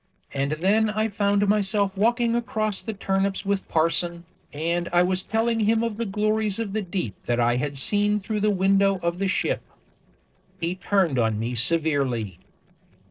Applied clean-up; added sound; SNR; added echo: neural separator model SepFormer DNS4.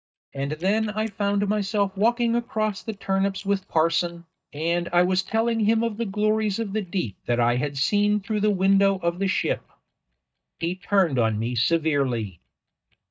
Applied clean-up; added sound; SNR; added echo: neural mask model DeepFilterNet 3.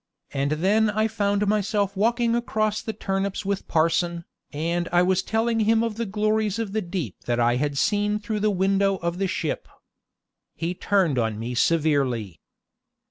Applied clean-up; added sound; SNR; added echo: none; none; none; none.